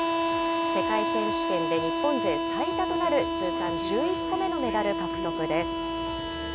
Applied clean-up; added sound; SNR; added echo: none; Harmonica; -2 dB; none.